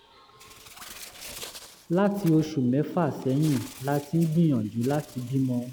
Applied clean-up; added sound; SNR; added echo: none; Bird; 19 dB; none.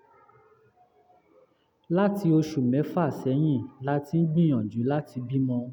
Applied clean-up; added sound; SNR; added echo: none; none; none; none.